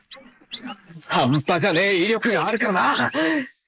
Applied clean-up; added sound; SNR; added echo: neural mask model Resemble Enhance denoiser.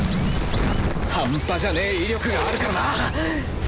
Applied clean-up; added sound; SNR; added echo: none; Chirp, tweet; 12 dB; none.